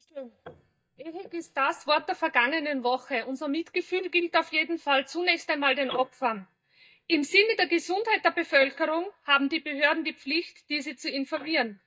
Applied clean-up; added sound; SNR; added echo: neural mask model DeepFilterNet 3.